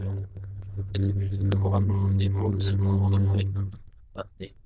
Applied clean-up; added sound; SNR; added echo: neural diffusion model UNIVERSE++.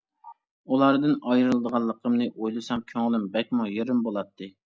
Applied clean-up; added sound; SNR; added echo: none; none; none; none.